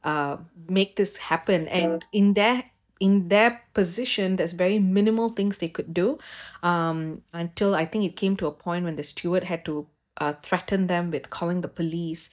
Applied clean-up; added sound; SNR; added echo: neural mask model DeepFilterNet 3.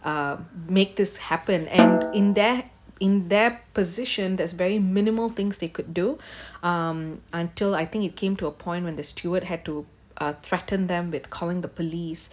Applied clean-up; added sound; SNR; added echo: none; Snare drum; -1 dB; none.